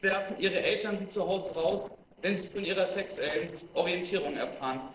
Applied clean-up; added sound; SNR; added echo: neural separator model SepFormer DNS4.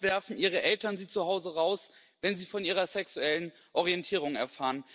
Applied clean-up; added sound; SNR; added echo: none; none; none; none.